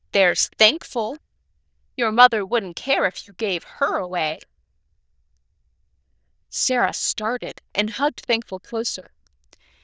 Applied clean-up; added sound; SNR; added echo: neural diffusion model UNIVERSE++.